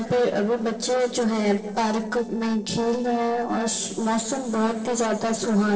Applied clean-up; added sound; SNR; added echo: neural separator model SepFormer DNS4.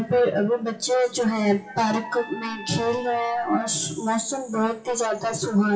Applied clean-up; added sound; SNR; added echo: classical method WPE with log-MMSE.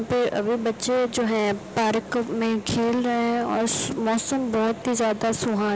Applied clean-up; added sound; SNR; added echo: none; none; none; none.